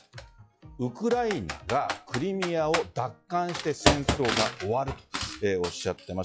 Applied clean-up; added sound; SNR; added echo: classical method log-MMSE.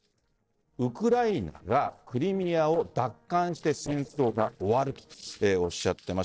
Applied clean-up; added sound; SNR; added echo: neural separator model SepFormer DNS4.